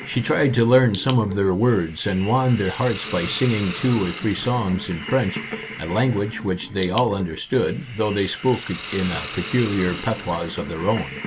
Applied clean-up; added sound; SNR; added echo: none; Hiss; 12 dB; none.